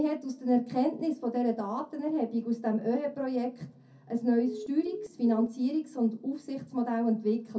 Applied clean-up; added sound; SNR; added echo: none; Telephone; 13 dB; reverberation time 0.3 s.